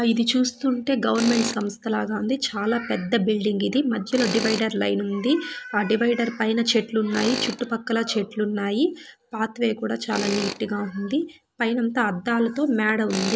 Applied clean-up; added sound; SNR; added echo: none; Tools; 13 dB; none.